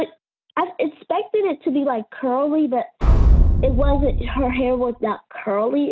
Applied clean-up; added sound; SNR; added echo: none; Boom; -5 dB; none.